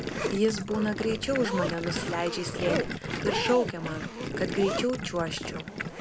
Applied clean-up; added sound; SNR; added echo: none; Zipper (clothing) + Gurgling; 3 dB; none.